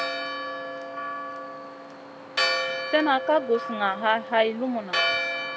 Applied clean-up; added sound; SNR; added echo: none; Church bell; 2 dB; none.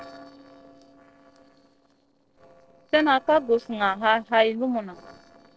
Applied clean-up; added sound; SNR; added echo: neural separator model SepFormer DNS4.